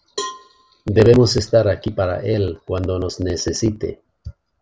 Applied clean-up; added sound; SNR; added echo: none; Cowbell; 16 dB; none.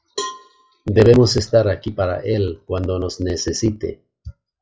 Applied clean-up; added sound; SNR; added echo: classical method log-MMSE.